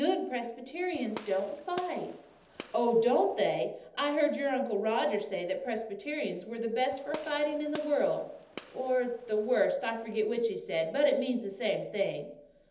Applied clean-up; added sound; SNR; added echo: none; Gunshot, gunfire; 17 dB; reverberation time 1.2 s.